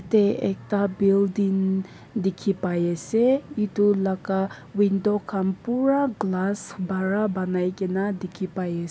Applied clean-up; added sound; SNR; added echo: none; none; none; none.